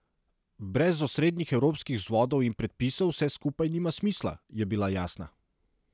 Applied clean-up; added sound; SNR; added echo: none; none; none; none.